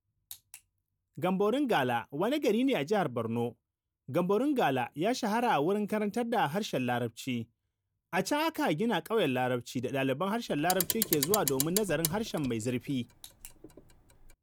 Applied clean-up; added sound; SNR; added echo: none; Clock; 6 dB; none.